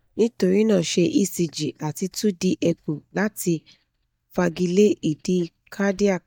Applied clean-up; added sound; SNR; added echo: neural mask model DeepFilterNet 3.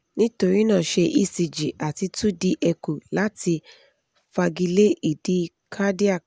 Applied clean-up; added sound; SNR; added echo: none; none; none; none.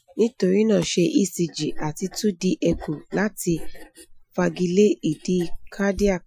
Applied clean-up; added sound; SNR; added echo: classical method Wiener filter.